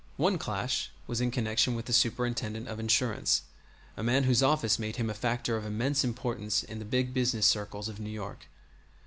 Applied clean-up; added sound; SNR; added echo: none; none; none; none.